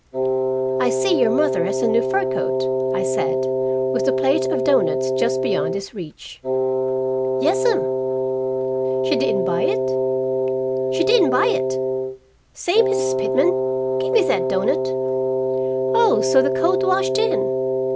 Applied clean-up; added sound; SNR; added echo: none; Wind instrument, woodwind instrument; -3 dB; none.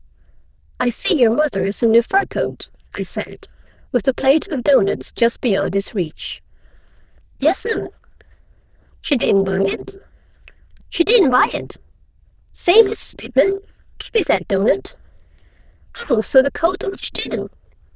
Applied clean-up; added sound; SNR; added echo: neural diffusion model UNIVERSE++.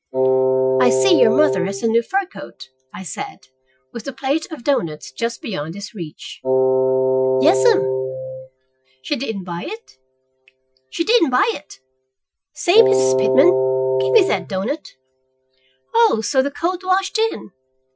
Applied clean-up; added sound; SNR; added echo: classical method Wiener filter.